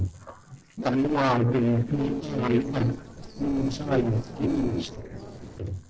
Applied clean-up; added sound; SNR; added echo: neural separator model SepFormer DNS4.